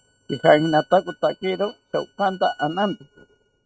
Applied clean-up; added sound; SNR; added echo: neural mask model RNNoise.